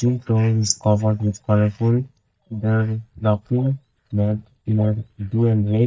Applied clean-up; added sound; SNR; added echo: neural mask model DeepFilterNet 3.